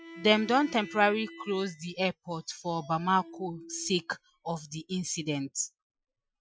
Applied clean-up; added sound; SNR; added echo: classical method Wiener filter.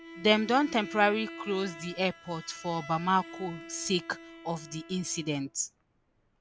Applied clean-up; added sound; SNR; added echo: none; Bowed string instrument; 15 dB; none.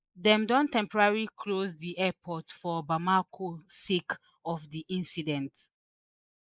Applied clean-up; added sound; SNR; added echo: neural mask model Resemble Enhance denoiser.